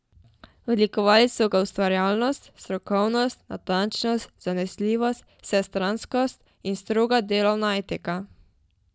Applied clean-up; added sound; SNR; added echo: none; none; none; none.